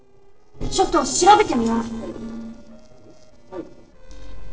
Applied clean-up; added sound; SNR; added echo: neural separator model SepFormer DNS4.